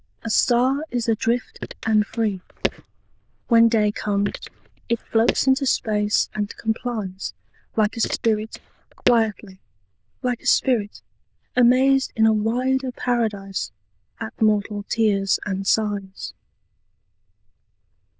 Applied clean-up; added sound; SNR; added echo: neural diffusion model UNIVERSE++.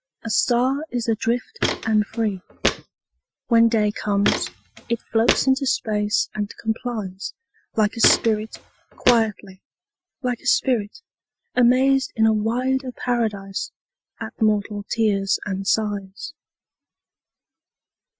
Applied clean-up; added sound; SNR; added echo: classical method Wiener filter.